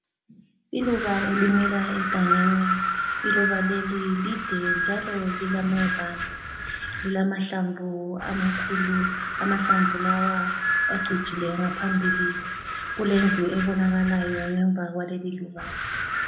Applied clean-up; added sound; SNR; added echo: none; Wind; 2 dB; reverberation time 0.7 s.